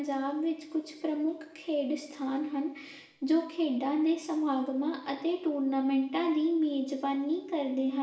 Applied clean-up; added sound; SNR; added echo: none; none; none; reverberation time 0.7 s.